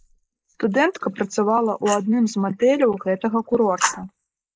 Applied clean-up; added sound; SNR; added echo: neural mask model Resemble Enhance denoiser.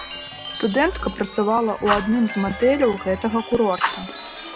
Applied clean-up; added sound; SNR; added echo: none; Fire + Chime; 7 dB; none.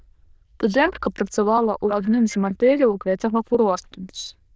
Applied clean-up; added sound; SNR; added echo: neural diffusion model UNIVERSE++.